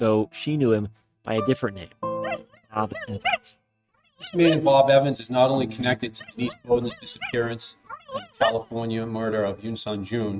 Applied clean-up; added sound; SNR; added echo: neural mask model RNNoise.